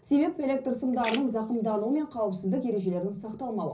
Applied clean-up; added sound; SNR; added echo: none; Splash, splatter; 18 dB; reverberation time 0.5 s.